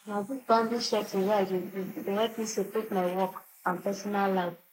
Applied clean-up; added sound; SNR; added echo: neural mask model Resemble Enhance denoiser.